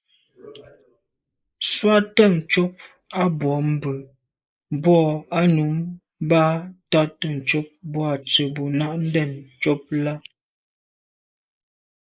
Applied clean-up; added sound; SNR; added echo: neural mask model Resemble Enhance denoiser.